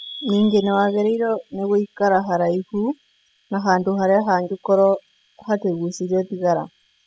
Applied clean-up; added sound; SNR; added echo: classical method spectral subtraction.